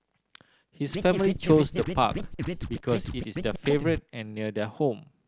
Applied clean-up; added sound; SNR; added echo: none; Scratching (performance technique); 5 dB; none.